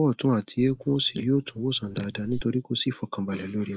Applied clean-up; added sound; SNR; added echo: neural mask model Resemble Enhance denoiser.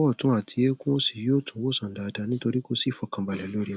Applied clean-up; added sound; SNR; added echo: none; none; none; none.